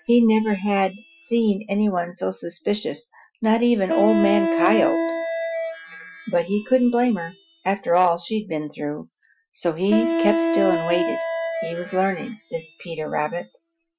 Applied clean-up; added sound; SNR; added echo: classical method Wiener filter.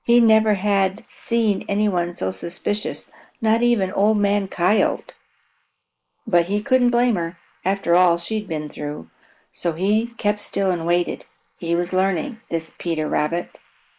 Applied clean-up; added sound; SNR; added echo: neural mask model Resemble Enhance denoiser.